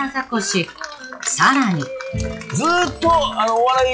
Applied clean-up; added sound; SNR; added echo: classical method log-MMSE.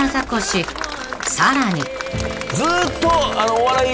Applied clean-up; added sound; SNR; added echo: none; Applause / Crowd; 9 dB; none.